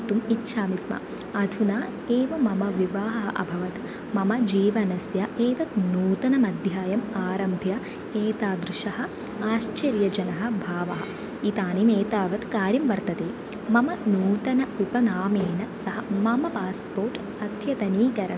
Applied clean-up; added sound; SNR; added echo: none; none; none; none.